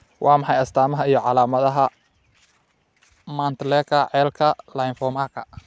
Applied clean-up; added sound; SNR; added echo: none; none; none; none.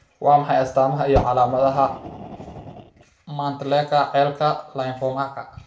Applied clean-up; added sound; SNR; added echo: none; Fire; 11 dB; reverberation time 0.4 s.